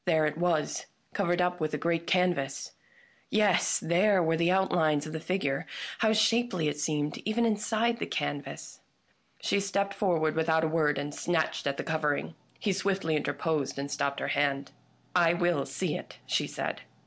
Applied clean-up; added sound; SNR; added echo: none; none; none; none.